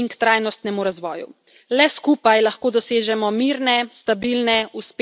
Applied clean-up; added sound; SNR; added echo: none; none; none; none.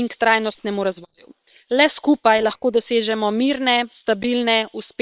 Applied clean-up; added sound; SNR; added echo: neural separator model SepFormer WHAM!.